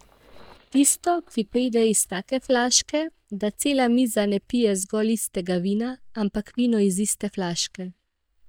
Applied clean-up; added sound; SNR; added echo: neural mask model DeepFilterNet 3.